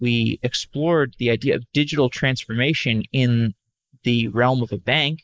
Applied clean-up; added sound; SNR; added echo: neural mask model Resemble Enhance denoiser.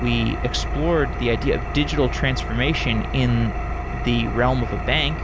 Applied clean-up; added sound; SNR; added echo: none; Engine; 3 dB; none.